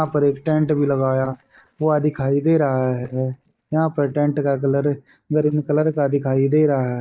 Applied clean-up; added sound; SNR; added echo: neural mask model DeepFilterNet 3.